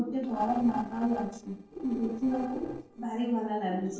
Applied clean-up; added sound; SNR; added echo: neural separator model SepFormer DNS4.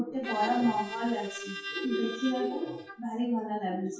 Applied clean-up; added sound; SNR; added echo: classical method WPE with log-MMSE.